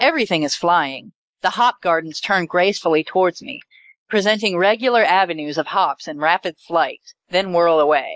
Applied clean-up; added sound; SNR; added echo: neural mask model Resemble Enhance denoiser.